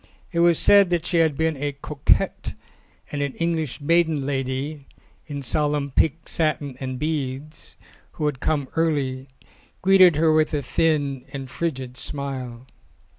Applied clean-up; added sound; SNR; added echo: none; none; none; none.